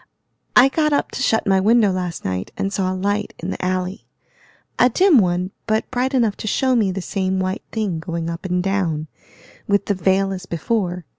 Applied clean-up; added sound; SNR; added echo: none; none; none; none.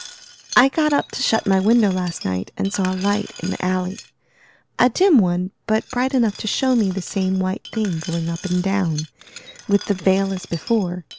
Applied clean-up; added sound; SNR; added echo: none; Glass; 19 dB; none.